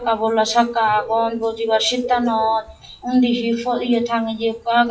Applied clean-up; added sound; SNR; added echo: classical method WPE with log-MMSE.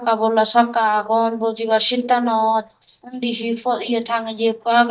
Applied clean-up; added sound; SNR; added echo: neural mask model DeepFilterNet 3.